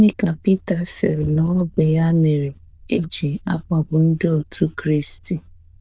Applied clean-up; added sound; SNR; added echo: neural diffusion model UNIVERSE++.